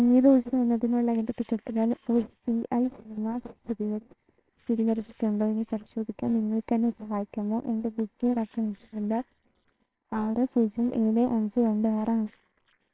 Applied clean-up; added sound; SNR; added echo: neural separator model SepFormer WHAMR!.